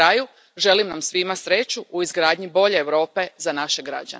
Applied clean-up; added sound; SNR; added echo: none; none; none; none.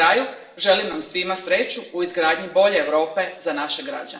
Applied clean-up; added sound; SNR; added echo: none; none; none; reverberation time 0.8 s.